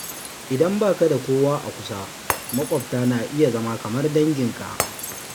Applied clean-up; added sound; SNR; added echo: none; Shatter + Water; 10 dB; none.